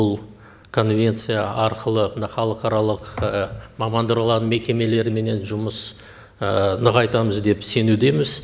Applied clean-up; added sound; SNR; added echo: none; none; none; none.